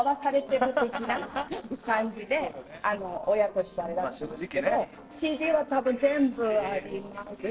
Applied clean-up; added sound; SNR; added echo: neural separator model SepFormer DNS4.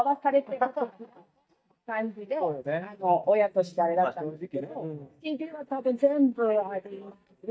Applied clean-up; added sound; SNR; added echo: neural mask model DeepFilterNet 3.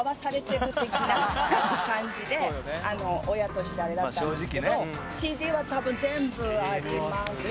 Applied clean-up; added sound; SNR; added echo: none; none; none; none.